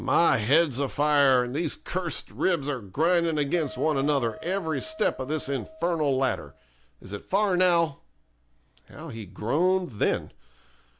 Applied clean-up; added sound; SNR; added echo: none; Wind instrument, woodwind instrument; 17 dB; none.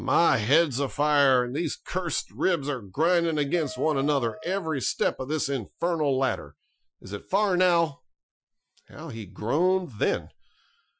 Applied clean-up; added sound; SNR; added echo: classical method Wiener filter.